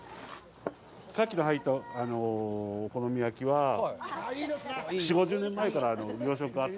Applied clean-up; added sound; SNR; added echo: none; none; none; none.